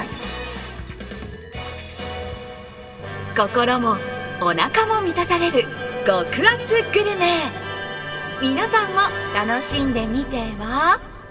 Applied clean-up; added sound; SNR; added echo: none; none; none; reverberation time 2.2 s.